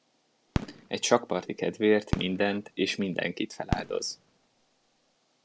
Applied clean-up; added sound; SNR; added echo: none; Fireworks; 8 dB; none.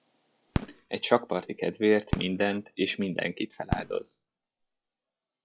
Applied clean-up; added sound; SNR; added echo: classical method log-MMSE.